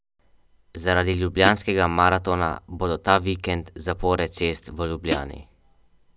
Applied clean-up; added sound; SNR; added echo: none; Hi-hat; 6 dB; none.